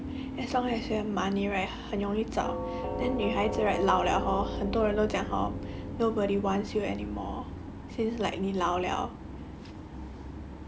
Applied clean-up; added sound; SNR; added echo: none; Doorbell; 9 dB; none.